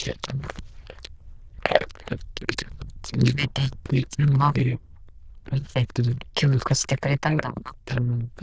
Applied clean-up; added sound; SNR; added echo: neural diffusion model UNIVERSE++.